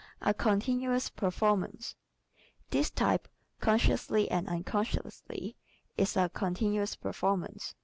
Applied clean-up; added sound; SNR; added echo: none; none; none; none.